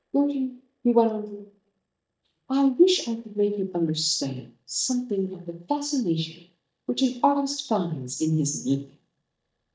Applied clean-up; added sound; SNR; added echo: neural mask model DeepFilterNet 3.